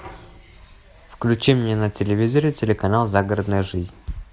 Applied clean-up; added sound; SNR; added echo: none; none; none; none.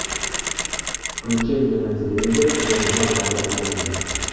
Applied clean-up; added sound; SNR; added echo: none; Mechanisms; 3 dB; reverberation time 2.2 s.